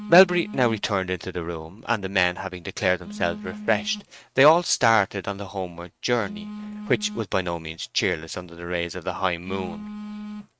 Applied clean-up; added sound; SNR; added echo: neural mask model RNNoise.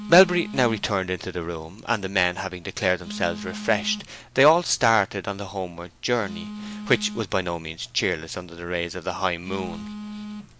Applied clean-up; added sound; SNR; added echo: none; Telephone; 14 dB; none.